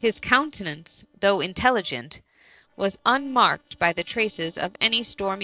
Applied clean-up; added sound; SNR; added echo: neural separator model SepFormer DNS4.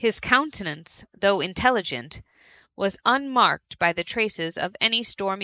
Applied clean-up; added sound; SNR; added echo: neural mask model Resemble Enhance denoiser.